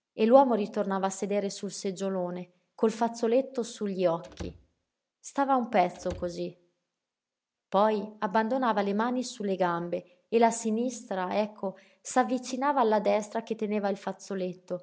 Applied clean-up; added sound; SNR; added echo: none; Slam / Wood; 17 dB; none.